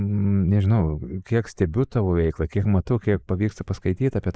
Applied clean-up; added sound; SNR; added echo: neural mask model Resemble Enhance denoiser.